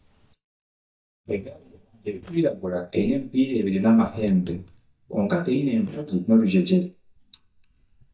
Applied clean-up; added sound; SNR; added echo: neural mask model DeepFilterNet 3.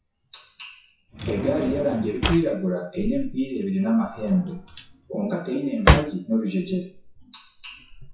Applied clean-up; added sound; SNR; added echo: classical method WPE with log-MMSE.